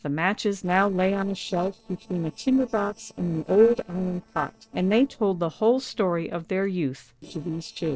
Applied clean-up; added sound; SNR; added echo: neural separator model SepFormer DNS4.